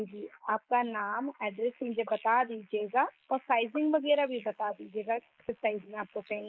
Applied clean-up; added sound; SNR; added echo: neural mask model Resemble Enhance denoiser.